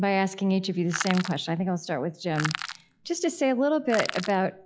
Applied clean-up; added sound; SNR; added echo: classical method log-MMSE.